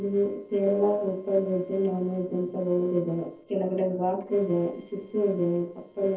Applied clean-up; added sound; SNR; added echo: neural separator model SepFormer DNS4.